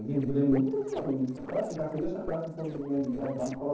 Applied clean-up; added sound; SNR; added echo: neural separator model SepFormer DNS4.